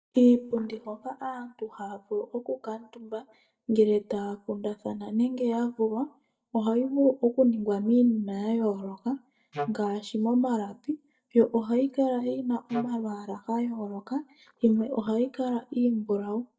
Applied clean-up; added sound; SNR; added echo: neural mask model DeepFilterNet 3.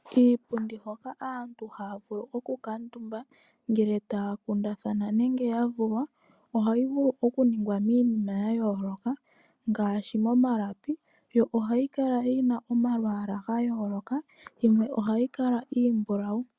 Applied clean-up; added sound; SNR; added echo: none; none; none; none.